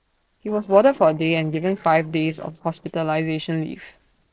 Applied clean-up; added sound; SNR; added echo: neural separator model SepFormer DNS4.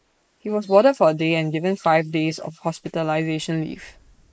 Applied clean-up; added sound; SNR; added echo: neural mask model Resemble Enhance denoiser.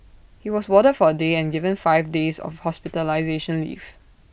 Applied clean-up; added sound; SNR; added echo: none; none; none; none.